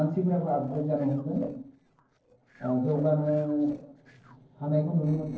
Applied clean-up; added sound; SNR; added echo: neural separator model SepFormer DNS4.